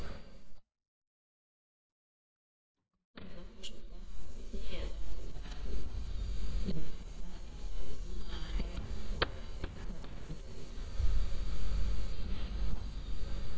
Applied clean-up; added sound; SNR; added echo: neural mask model DeepFilterNet 3.